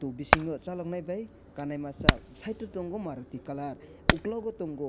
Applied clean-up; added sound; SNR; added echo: none; Hammer; -4 dB; none.